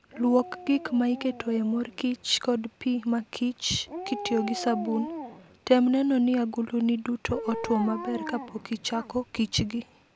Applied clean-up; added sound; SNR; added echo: none; Dog; 13 dB; none.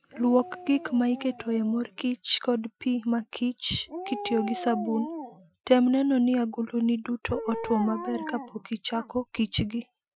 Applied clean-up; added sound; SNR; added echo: classical method Wiener filter.